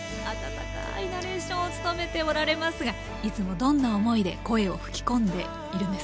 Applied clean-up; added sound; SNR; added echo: none; none; none; none.